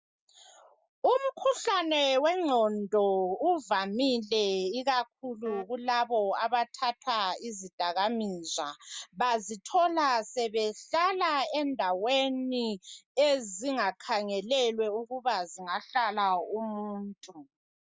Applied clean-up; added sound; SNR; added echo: neural mask model Resemble Enhance denoiser.